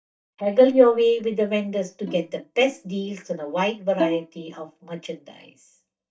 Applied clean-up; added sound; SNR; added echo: neural mask model DeepFilterNet 3.